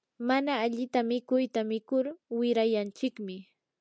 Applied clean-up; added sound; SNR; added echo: none; none; none; none.